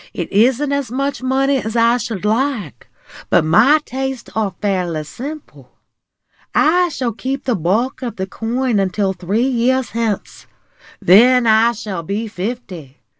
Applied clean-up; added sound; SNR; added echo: none; none; none; none.